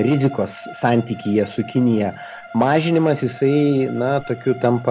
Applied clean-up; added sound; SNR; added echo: none; Bowed string instrument; 19 dB; none.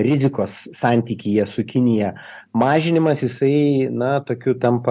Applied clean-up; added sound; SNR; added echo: none; none; none; none.